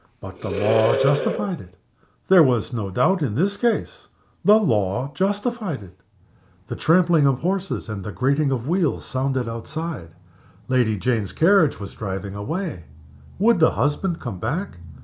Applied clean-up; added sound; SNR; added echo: none; Animal; 3 dB; none.